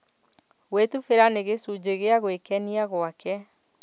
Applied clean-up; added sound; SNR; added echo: none; none; none; none.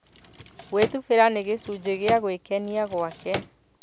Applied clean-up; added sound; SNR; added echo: none; Drawer open or close; 12 dB; none.